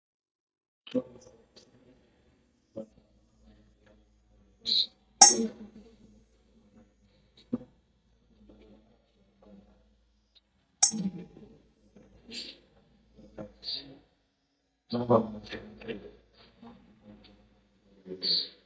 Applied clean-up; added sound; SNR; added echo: neural mask model DeepFilterNet 3.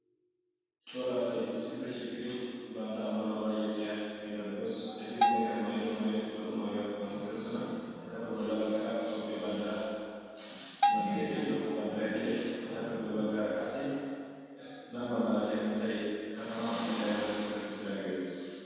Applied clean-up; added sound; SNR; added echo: none; Bell; -1 dB; reverberation time 2.1 s.